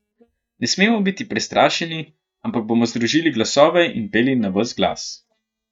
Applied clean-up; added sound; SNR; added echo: neural mask model DeepFilterNet 3.